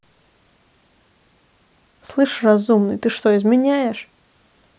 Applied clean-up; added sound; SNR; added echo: none; none; none; none.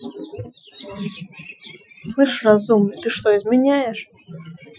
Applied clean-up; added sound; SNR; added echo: classical method Wiener filter.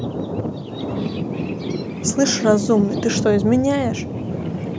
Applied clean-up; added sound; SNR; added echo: none; Thunder; 3 dB; none.